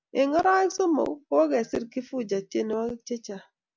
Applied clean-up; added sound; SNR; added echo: none; none; none; none.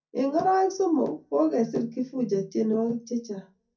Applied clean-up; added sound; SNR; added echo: none; none; none; reverberation time 0.3 s.